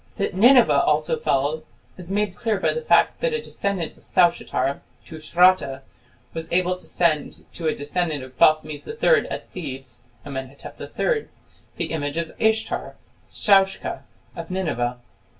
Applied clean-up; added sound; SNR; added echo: none; none; none; reverberation time 0.2 s.